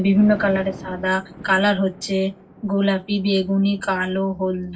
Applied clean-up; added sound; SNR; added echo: none; Thunder; 19 dB; reverberation time 0.2 s.